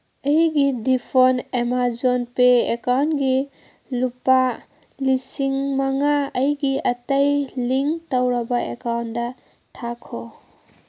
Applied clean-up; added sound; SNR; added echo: none; none; none; none.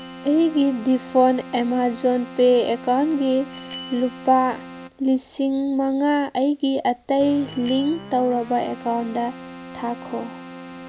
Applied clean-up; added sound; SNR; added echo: none; Keyboard (musical) + Bicycle bell; 15 dB; none.